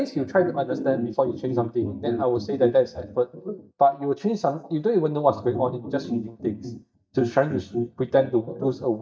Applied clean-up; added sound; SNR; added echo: neural mask model DeepFilterNet 3.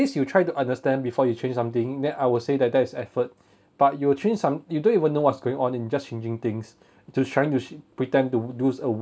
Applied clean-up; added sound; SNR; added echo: none; none; none; none.